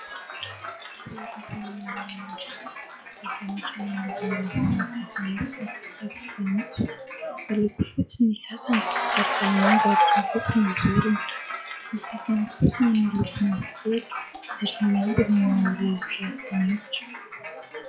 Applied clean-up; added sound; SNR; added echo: classical method log-MMSE.